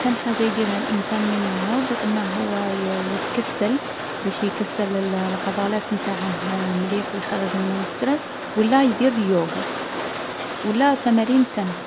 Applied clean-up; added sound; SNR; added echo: none; Rain; 6 dB; none.